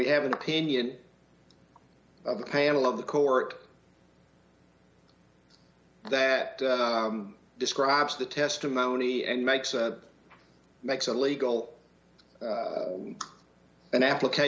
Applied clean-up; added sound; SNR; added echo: none; none; none; none.